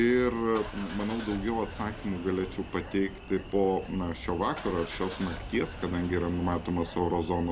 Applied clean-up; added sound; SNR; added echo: none; Engine starting / Car; 12 dB; none.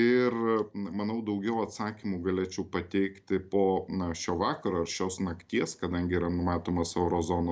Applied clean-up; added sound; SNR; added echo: none; none; none; none.